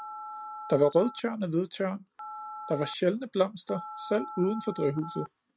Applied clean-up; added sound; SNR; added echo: neural mask model RNNoise.